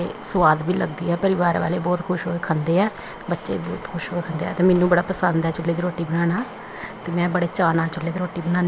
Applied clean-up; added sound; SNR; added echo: none; none; none; none.